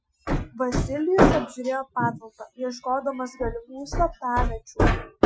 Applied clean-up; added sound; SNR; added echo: classical method Wiener filter.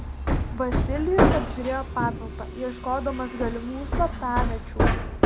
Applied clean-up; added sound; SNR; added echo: none; Hammer; -4 dB; none.